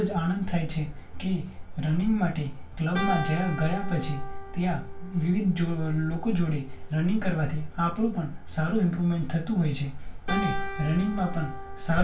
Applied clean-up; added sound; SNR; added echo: none; Keyboard (musical); 13 dB; reverberation time 0.3 s.